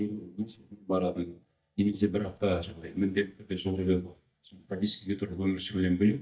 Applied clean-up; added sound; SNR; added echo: neural mask model DeepFilterNet 3.